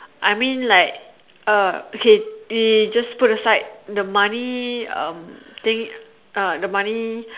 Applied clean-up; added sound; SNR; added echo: none; none; none; none.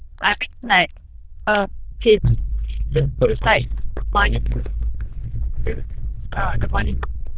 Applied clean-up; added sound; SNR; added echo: neural diffusion model UNIVERSE++.